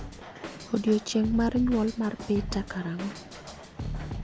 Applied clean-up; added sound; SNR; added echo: none; Drum kit; 9 dB; none.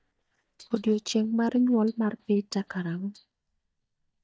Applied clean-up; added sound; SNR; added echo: neural mask model DeepFilterNet 3.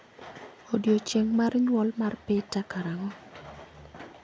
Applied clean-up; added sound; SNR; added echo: none; none; none; none.